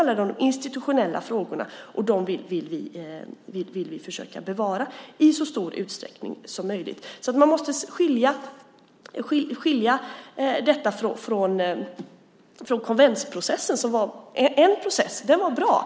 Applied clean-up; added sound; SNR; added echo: none; none; none; none.